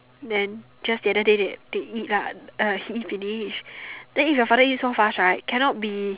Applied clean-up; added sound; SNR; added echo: none; none; none; none.